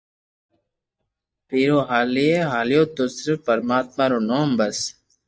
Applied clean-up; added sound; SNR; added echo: neural mask model DeepFilterNet 3.